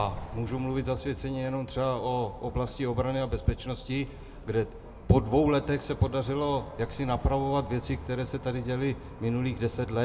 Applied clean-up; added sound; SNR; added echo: none; Bus; 14 dB; reverberation time 0.3 s.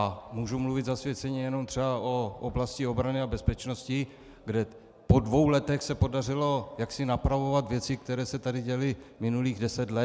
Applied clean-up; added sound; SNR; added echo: none; none; none; none.